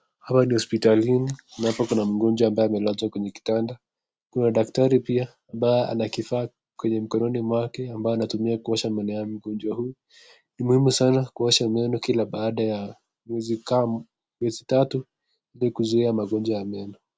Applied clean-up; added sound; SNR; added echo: none; none; none; none.